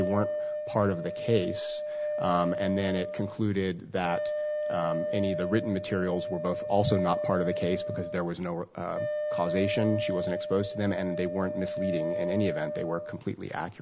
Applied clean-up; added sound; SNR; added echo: none; Wind instrument, woodwind instrument; 3 dB; none.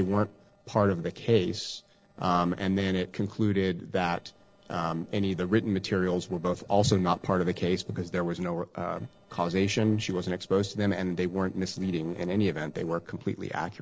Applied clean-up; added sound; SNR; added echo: neural separator model SepFormer DNS4.